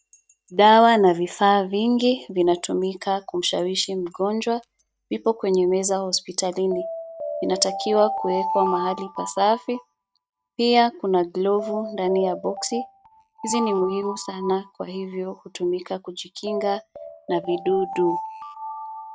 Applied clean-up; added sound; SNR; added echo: neural mask model RNNoise.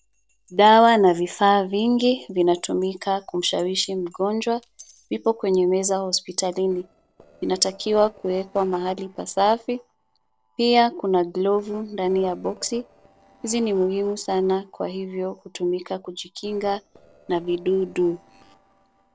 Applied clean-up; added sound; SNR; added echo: neural separator model SepFormer DNS4.